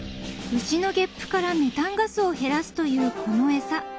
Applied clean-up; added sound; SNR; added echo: none; none; none; none.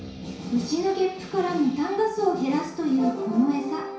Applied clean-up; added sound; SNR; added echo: none; none; none; reverberation time 0.6 s.